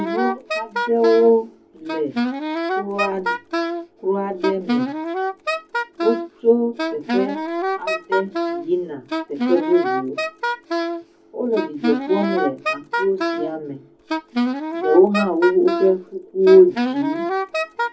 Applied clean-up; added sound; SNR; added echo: none; Wind instrument, woodwind instrument; 4 dB; reverberation time 0.3 s.